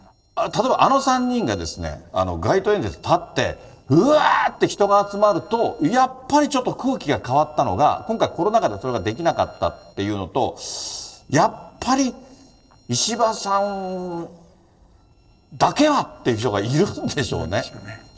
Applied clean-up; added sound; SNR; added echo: neural separator model SepFormer DNS4.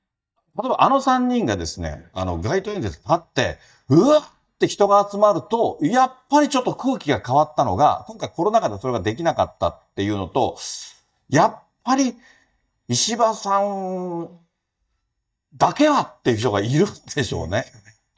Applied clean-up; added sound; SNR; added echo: neural mask model DeepFilterNet 3.